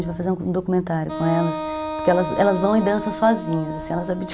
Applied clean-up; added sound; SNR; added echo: none; Wind instrument, woodwind instrument; 8 dB; none.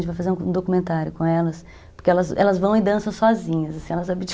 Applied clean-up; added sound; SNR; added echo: none; none; none; none.